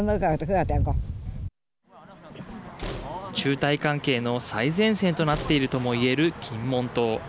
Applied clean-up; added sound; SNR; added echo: none; Slam; 15 dB; none.